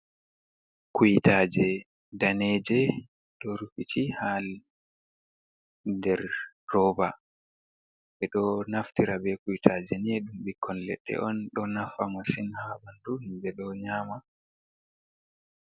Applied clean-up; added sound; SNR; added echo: none; none; none; none.